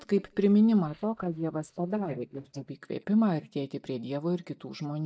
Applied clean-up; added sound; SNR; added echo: neural mask model DeepFilterNet 3.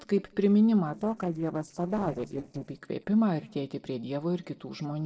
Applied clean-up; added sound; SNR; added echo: neural separator model SepFormer DNS4.